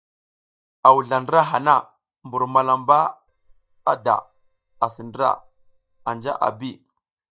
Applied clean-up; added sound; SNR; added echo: neural mask model DeepFilterNet 3.